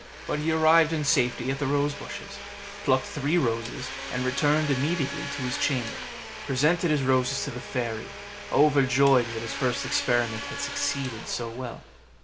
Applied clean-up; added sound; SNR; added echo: none; Domestic sounds, home sounds; 10 dB; none.